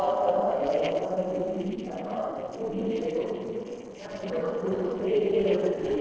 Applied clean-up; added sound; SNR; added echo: neural separator model SepFormer DNS4.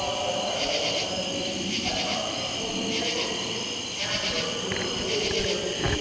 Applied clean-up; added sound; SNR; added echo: none; Cricket; -3 dB; reverberation time 2.2 s.